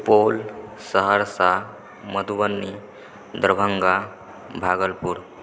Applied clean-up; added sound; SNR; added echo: none; none; none; none.